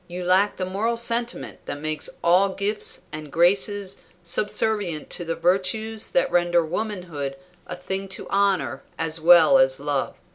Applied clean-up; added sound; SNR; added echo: none; none; none; none.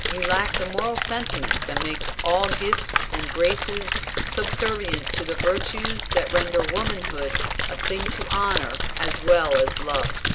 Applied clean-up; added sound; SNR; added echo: none; Splash, splatter; 0 dB; none.